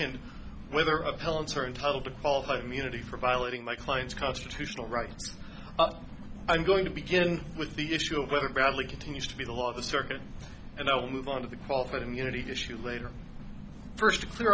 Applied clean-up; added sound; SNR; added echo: none; none; none; none.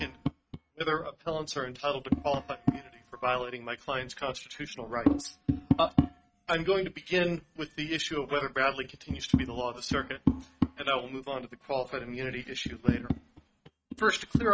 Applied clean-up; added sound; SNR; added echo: neural mask model RNNoise.